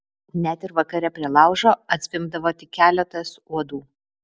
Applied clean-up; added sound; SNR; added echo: none; none; none; none.